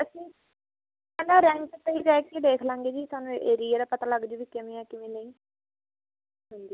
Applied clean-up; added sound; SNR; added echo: none; none; none; none.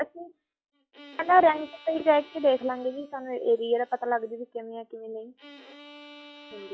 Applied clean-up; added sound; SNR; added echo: classical method log-MMSE.